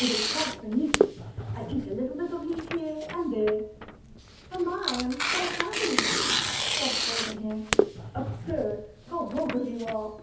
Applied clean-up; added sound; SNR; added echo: none; Tearing; -1 dB; reverberation time 0.5 s.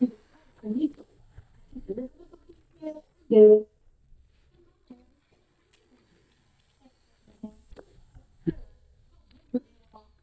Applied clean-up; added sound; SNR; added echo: neural mask model DeepFilterNet 3.